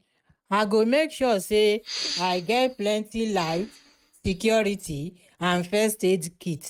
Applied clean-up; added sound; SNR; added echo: neural mask model RNNoise.